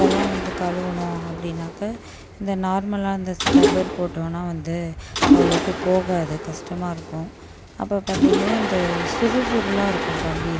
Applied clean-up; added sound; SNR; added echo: none; Mechanisms; -1 dB; none.